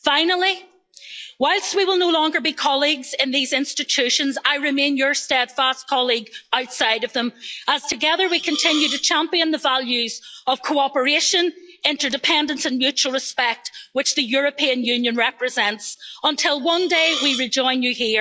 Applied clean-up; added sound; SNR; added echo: classical method log-MMSE.